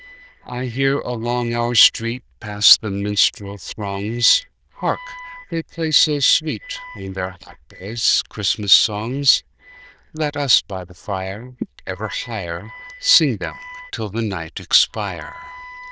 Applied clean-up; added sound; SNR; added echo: neural diffusion model UNIVERSE++.